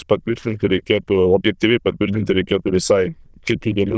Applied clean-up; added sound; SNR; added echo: neural diffusion model UNIVERSE++.